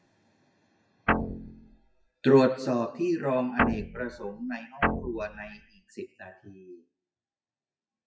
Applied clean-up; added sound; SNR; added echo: classical method WPE with log-MMSE.